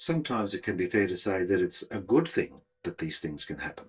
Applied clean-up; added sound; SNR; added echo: neural mask model DeepFilterNet 3.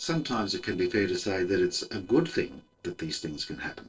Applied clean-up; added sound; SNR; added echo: neural separator model SepFormer DNS4.